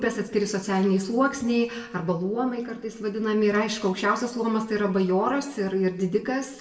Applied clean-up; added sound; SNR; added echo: none; none; none; reverberation time 0.6 s.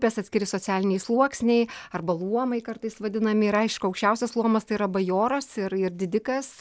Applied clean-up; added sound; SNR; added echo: none; none; none; none.